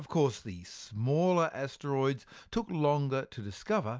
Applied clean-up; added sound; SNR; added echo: none; none; none; none.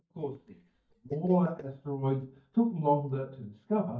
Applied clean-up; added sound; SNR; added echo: neural mask model DeepFilterNet 3.